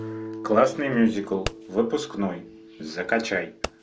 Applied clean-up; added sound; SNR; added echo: none; Guitar + Fireworks; 12 dB; none.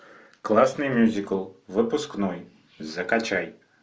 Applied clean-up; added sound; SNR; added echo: none; none; none; none.